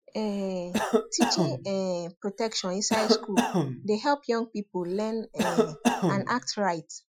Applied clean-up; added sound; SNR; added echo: classical method Wiener filter.